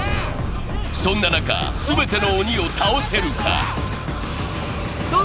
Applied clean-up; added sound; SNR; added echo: none; none; none; none.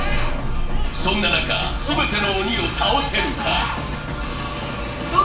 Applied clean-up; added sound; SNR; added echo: none; none; none; reverberation time 0.4 s.